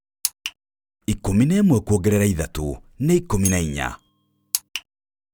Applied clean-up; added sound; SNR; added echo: none; Bell; 12 dB; none.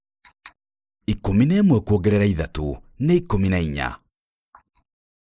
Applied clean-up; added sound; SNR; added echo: neural mask model Resemble Enhance denoiser.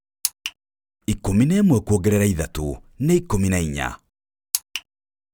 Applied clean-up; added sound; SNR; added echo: none; none; none; none.